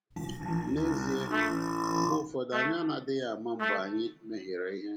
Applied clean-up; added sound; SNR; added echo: none; Burping, eructation + Trumpet; -1 dB; none.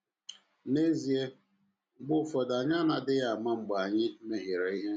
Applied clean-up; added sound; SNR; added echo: none; none; none; none.